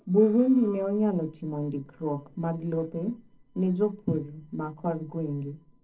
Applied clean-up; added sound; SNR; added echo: neural separator model SepFormer DNS4.